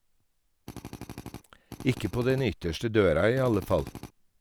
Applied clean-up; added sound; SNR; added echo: none; Drill; 13 dB; none.